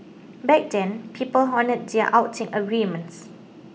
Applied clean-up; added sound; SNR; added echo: none; none; none; none.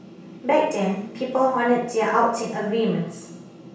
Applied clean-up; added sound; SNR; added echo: none; none; none; reverberation time 0.7 s.